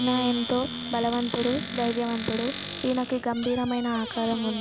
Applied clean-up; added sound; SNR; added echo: none; Squeak / Cupboard open or close; 7 dB; none.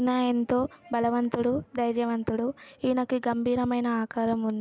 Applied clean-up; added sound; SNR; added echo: none; none; none; none.